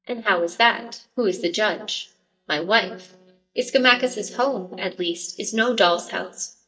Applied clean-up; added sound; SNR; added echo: neural mask model DeepFilterNet 3.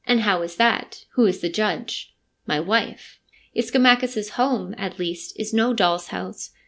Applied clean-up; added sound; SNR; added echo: none; none; none; none.